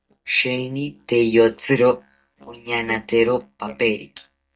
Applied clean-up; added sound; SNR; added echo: neural mask model DeepFilterNet 3.